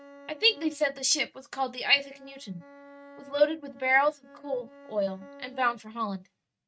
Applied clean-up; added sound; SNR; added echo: neural mask model RNNoise.